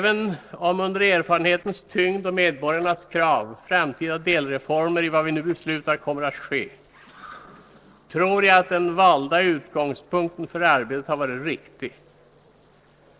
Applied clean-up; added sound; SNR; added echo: neural separator model SepFormer DNS4.